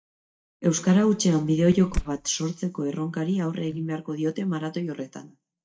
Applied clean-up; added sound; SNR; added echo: neural mask model DeepFilterNet 3.